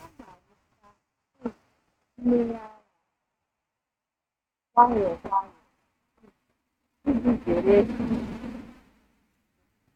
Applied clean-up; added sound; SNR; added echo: neural mask model RNNoise.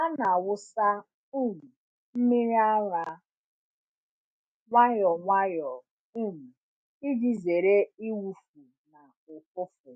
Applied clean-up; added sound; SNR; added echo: none; none; none; none.